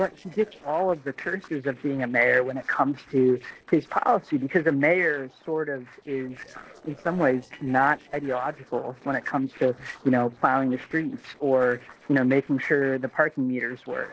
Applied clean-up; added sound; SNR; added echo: neural separator model SepFormer DNS4.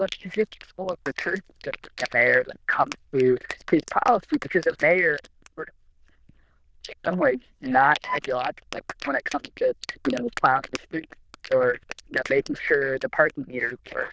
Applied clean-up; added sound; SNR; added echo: neural diffusion model UNIVERSE++.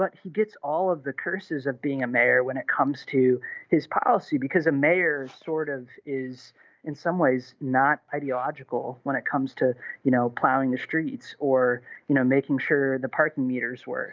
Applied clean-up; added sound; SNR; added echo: none; none; none; none.